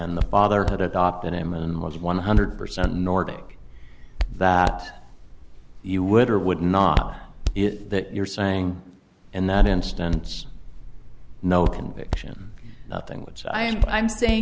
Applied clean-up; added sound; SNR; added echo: none; Hands; 4 dB; none.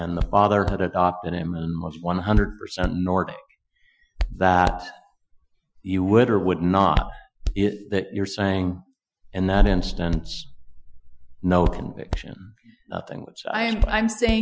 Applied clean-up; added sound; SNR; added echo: classical method Wiener filter.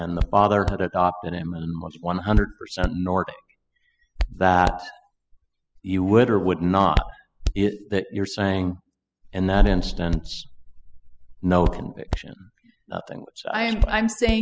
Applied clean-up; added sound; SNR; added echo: classical method spectral subtraction.